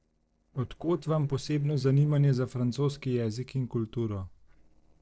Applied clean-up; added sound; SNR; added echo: neural separator model SepFormer DNS4.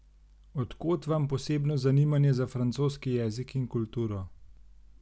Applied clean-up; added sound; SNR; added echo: none; none; none; none.